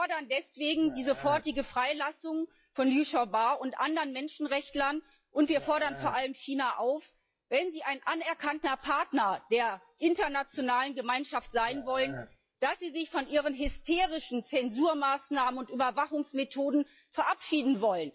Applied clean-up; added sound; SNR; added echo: classical method log-MMSE.